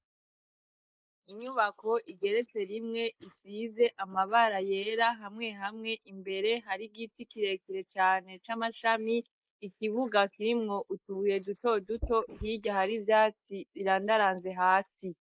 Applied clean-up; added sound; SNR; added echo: neural mask model Resemble Enhance denoiser.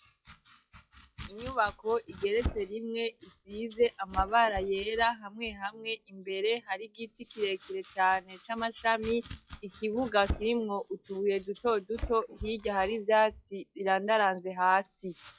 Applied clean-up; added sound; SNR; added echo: classical method log-MMSE.